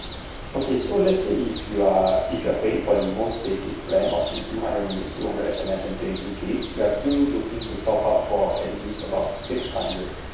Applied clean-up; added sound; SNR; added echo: none; Bird; 11 dB; reverberation time 0.8 s.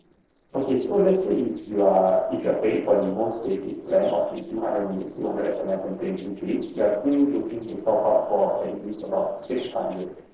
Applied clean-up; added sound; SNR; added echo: neural separator model SepFormer DNS4.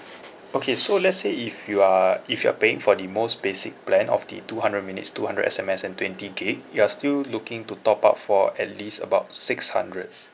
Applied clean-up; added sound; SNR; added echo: none; none; none; none.